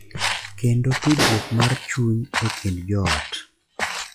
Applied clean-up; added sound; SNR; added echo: classical method log-MMSE.